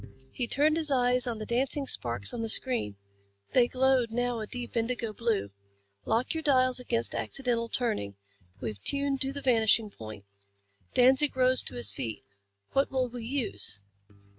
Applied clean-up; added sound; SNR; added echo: neural mask model RNNoise.